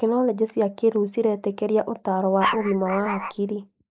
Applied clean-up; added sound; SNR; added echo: neural mask model Resemble Enhance denoiser.